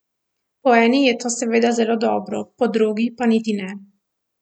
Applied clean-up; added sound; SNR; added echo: none; none; none; none.